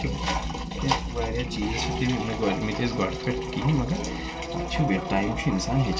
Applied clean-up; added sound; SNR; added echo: none; Bowed string instrument; 19 dB; reverberation time 0.4 s.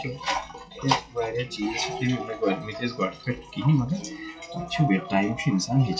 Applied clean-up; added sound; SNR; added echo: classical method WPE with log-MMSE.